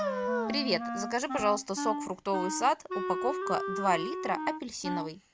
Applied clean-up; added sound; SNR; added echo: none; Wind instrument, woodwind instrument; 4 dB; none.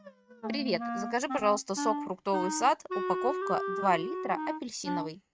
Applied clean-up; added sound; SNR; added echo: neural mask model RNNoise.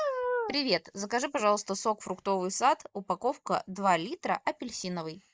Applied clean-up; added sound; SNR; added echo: neural mask model Resemble Enhance denoiser.